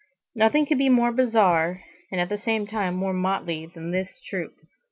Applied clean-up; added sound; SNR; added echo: none; none; none; none.